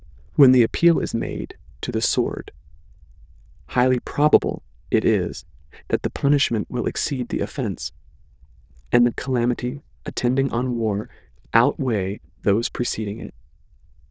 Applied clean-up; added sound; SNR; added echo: neural diffusion model UNIVERSE++.